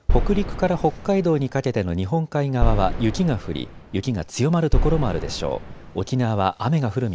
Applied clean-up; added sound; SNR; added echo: none; Boom; 2 dB; none.